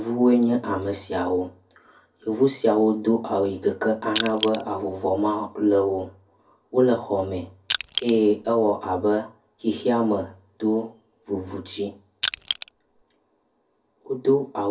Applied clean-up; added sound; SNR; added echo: none; Crushing; 2 dB; reverberation time 0.3 s.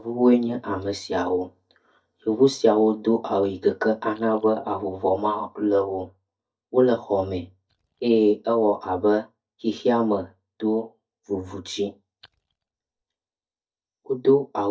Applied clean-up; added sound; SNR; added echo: neural mask model DeepFilterNet 3.